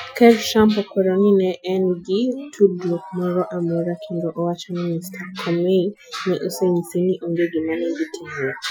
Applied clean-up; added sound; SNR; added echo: classical method Wiener filter.